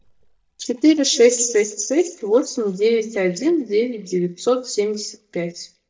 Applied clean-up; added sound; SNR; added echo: neural mask model DeepFilterNet 3.